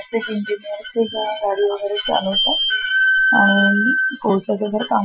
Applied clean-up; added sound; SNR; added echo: classical method Wiener filter.